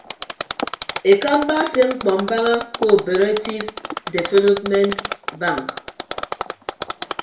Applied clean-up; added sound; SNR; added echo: none; Mechanisms; 9 dB; reverberation time 0.4 s.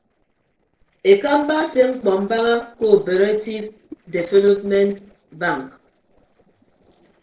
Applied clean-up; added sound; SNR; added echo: neural separator model SepFormer DNS4.